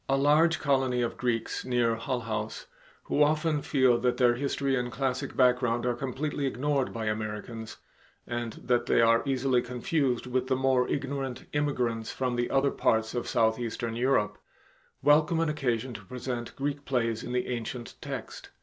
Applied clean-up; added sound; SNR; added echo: none; none; none; none.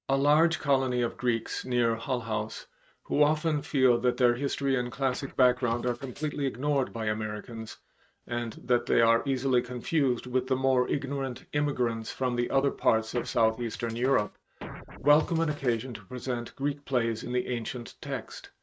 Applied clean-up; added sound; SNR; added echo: neural mask model RNNoise.